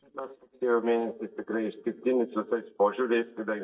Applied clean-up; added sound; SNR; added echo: neural mask model DeepFilterNet 3.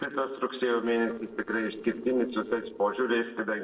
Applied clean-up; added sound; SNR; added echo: neural separator model SepFormer DNS4.